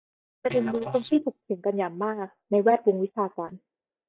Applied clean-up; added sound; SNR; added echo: neural mask model DeepFilterNet 3.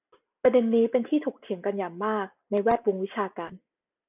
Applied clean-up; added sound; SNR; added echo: none; none; none; none.